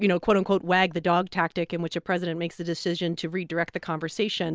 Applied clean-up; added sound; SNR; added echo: none; none; none; none.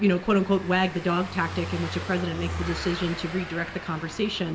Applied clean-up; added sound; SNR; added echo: none; Car passing by / Engine; 9 dB; reverberation time 0.6 s.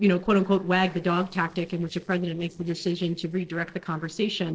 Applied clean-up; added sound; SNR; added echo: neural separator model SepFormer DNS4.